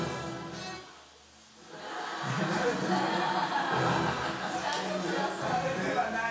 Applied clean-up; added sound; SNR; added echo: none; none; none; reverberation time 0.6 s.